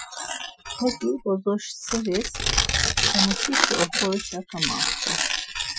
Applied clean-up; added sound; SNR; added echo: classical method Wiener filter.